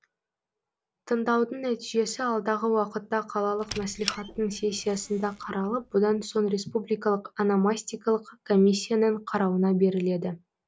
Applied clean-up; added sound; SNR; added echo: none; Squeak; 15 dB; none.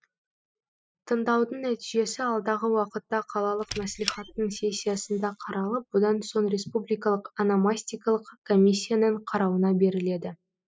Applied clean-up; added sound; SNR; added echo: classical method spectral subtraction.